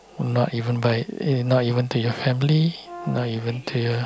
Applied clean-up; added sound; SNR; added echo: none; Brass instrument; 18 dB; none.